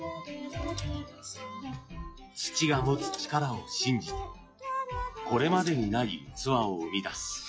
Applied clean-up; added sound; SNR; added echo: classical method log-MMSE.